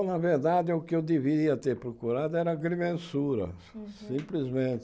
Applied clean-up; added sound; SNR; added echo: none; none; none; none.